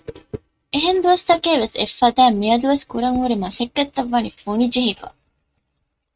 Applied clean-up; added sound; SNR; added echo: neural mask model RNNoise.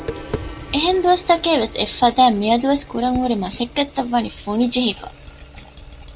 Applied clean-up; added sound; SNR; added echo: none; Gong + Tap; 15 dB; none.